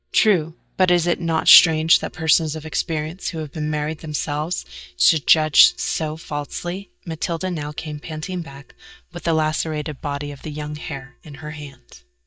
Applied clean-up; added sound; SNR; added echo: neural mask model DeepFilterNet 3.